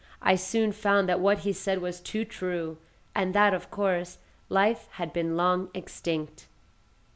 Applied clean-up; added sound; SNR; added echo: none; none; none; none.